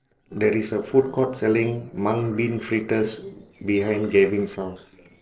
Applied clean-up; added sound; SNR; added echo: neural separator model SepFormer DNS4.